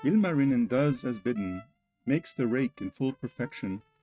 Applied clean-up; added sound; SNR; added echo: neural mask model RNNoise.